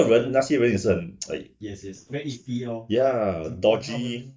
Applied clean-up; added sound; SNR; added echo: neural mask model DeepFilterNet 3.